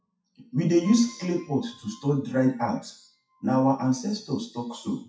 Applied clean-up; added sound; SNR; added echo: classical method WPE with log-MMSE.